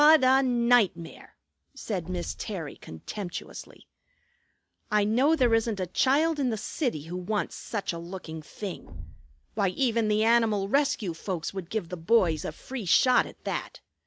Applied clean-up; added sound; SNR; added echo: none; Thump, thud; 18 dB; none.